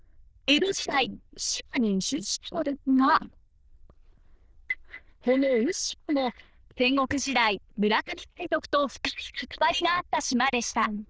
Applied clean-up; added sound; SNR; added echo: neural diffusion model UNIVERSE++.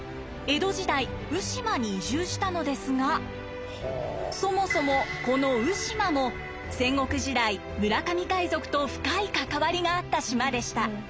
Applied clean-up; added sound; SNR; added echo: none; Bowed string instrument; 16 dB; none.